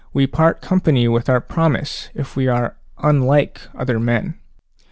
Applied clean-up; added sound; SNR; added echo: none; none; none; none.